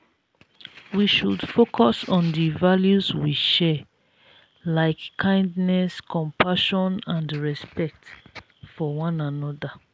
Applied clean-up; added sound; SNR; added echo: none; none; none; none.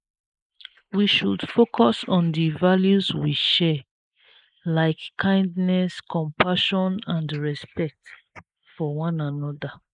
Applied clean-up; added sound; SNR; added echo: neural mask model Resemble Enhance denoiser.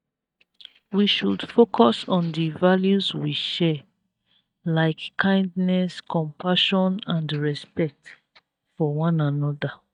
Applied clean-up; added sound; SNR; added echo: neural mask model DeepFilterNet 3.